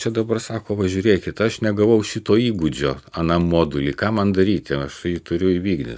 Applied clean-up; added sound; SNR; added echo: none; none; none; none.